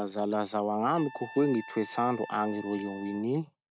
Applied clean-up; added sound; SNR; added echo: none; Trumpet; 18 dB; none.